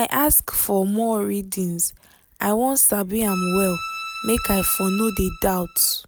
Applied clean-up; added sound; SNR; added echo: none; Bowed string instrument; 9 dB; none.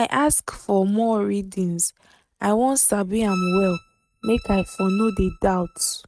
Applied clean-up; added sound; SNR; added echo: neural mask model RNNoise.